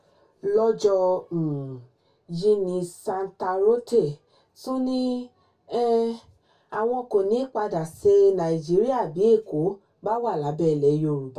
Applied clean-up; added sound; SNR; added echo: none; none; none; reverberation time 0.2 s.